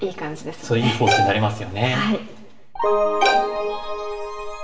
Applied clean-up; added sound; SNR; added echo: none; Bowed string instrument; -1 dB; reverberation time 0.8 s.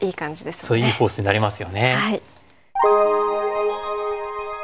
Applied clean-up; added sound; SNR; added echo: none; none; none; none.